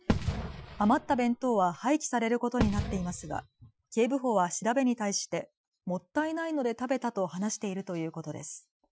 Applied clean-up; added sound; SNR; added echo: classical method Wiener filter.